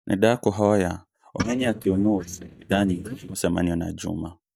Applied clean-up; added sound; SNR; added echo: neural mask model DeepFilterNet 3.